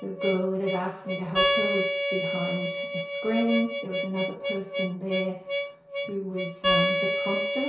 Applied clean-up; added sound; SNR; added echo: none; Harmonica; -3 dB; reverberation time 0.6 s.